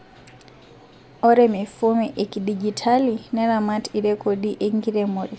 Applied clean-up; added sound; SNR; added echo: none; none; none; none.